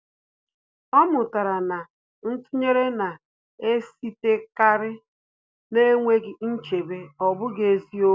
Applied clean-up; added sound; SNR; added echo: none; none; none; none.